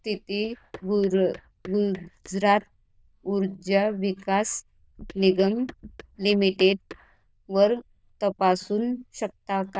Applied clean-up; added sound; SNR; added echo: neural diffusion model UNIVERSE++.